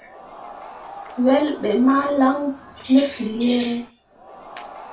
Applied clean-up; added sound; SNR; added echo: none; Crowd; 19 dB; reverberation time 0.3 s.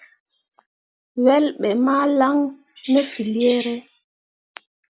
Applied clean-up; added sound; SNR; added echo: none; none; none; none.